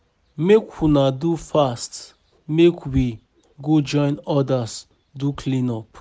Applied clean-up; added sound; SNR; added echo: none; none; none; none.